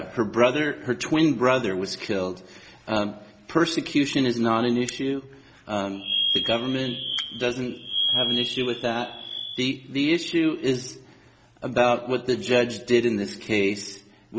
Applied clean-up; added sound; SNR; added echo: none; none; none; none.